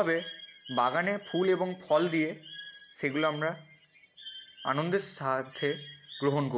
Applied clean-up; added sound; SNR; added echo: none; Bird; 16 dB; none.